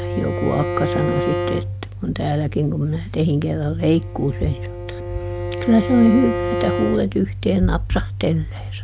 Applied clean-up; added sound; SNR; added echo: none; Bowed string instrument; 8 dB; none.